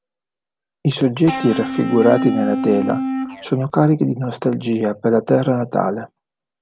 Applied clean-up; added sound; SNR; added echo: none; Electric guitar / Bass guitar; 3 dB; none.